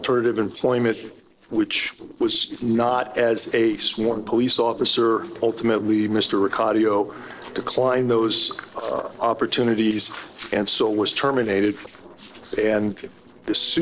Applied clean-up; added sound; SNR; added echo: neural separator model SepFormer DNS4.